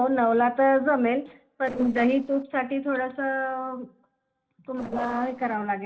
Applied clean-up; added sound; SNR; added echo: neural separator model SepFormer DNS4.